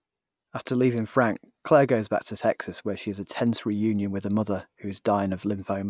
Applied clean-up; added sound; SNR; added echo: none; none; none; none.